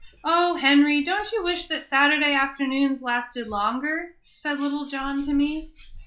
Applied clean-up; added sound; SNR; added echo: classical method log-MMSE.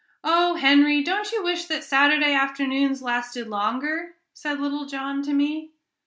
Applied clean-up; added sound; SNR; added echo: none; none; none; none.